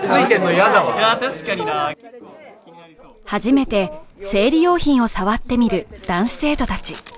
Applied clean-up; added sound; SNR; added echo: none; none; none; none.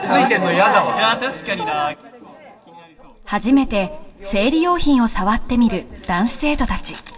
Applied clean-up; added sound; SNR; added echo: none; none; none; reverberation time 0.6 s.